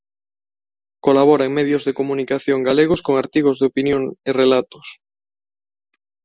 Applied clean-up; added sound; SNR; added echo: none; none; none; none.